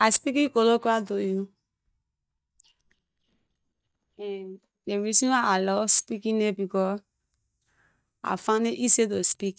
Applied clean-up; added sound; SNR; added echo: neural mask model DeepFilterNet 3.